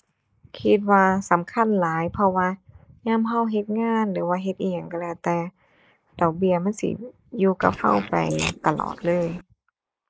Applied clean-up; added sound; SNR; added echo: neural mask model Resemble Enhance denoiser.